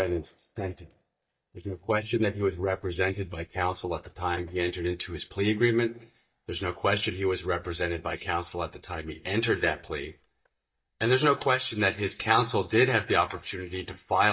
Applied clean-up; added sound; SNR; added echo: neural mask model DeepFilterNet 3.